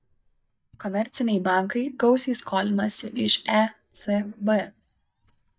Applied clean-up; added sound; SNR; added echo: neural mask model DeepFilterNet 3.